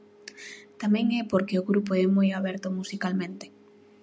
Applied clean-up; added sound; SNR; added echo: none; none; none; none.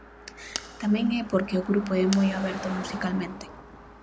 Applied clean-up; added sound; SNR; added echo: none; Car passing by + Fire; 12 dB; none.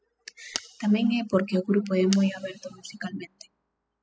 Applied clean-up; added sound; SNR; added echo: classical method spectral subtraction.